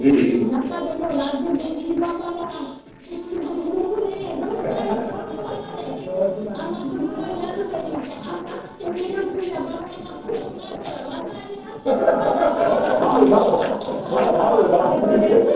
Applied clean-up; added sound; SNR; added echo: neural separator model SepFormer DNS4.